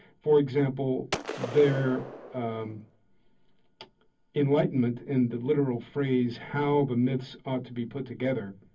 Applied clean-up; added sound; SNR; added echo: none; Gunshot, gunfire; 9 dB; reverberation time 0.3 s.